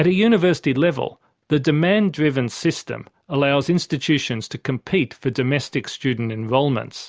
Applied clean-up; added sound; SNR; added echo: none; none; none; none.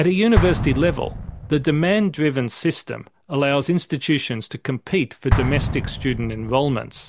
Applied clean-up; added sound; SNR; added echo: none; Explosion; 6 dB; none.